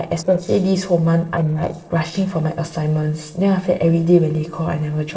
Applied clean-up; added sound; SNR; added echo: neural separator model SepFormer DNS4.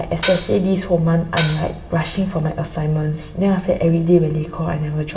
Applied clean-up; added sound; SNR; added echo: none; Hi-hat; 4 dB; reverberation time 2.5 s.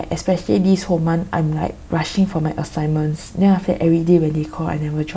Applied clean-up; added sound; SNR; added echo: none; none; none; none.